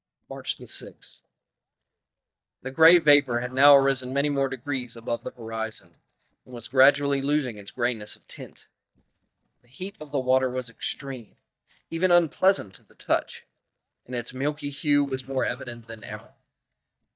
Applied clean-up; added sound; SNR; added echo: neural mask model DeepFilterNet 3.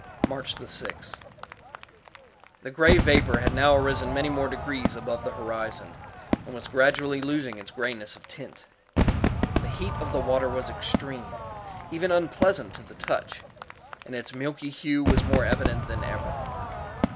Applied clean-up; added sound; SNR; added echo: none; Crowd / Fireworks; 1 dB; none.